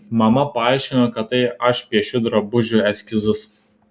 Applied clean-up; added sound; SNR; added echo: none; none; none; none.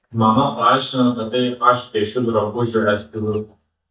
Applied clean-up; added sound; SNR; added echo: neural mask model DeepFilterNet 3.